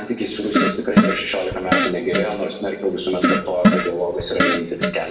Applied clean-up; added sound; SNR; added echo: none; Fart; -3 dB; reverberation time 1.0 s.